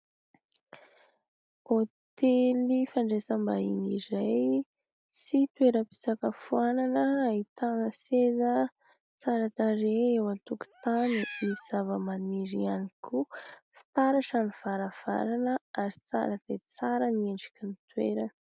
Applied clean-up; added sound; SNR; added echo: none; Meow; 14 dB; none.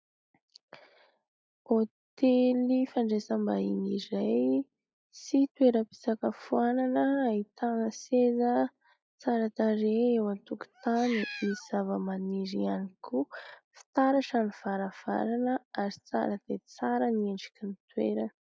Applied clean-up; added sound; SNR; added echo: classical method log-MMSE.